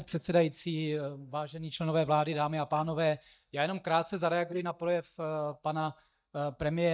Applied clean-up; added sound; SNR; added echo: neural mask model DeepFilterNet 3.